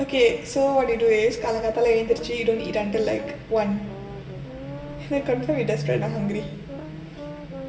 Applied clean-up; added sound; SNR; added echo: none; Brass instrument; 16 dB; reverberation time 1.1 s.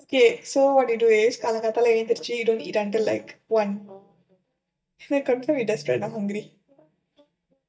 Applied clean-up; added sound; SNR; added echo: neural mask model DeepFilterNet 3.